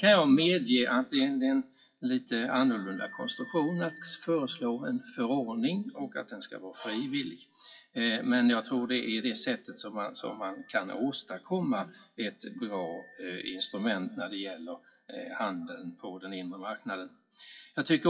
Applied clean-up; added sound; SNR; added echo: classical method WPE with log-MMSE.